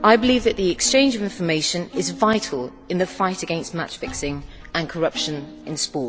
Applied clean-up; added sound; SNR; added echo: none; Plucked string instrument + Bass drum; 17 dB; none.